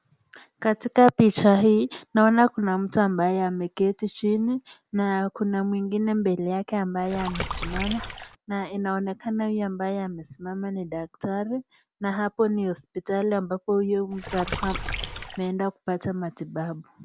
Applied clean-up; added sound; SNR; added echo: none; Water / Splash, splatter; 7 dB; none.